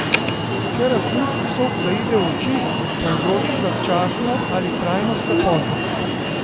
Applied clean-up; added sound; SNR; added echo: none; Alarm; -3 dB; none.